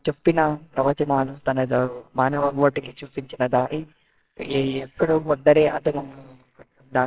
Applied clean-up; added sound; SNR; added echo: neural separator model SepFormer WHAMR!.